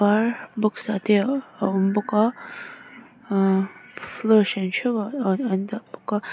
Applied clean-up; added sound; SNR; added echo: none; none; none; none.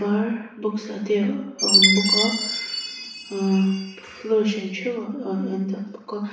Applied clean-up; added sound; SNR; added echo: none; Chime; 2 dB; reverberation time 0.7 s.